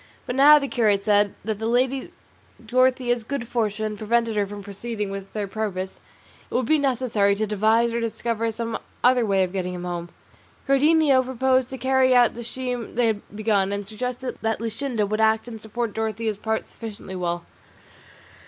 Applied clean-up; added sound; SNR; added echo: none; none; none; none.